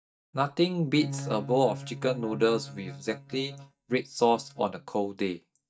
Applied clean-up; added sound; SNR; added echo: neural mask model DeepFilterNet 3.